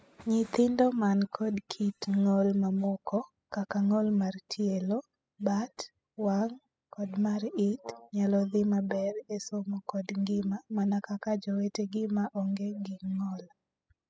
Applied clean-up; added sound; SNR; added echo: classical method spectral subtraction.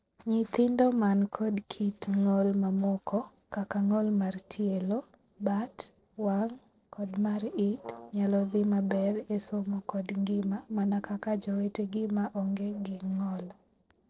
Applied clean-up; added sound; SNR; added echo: neural separator model SepFormer DNS4.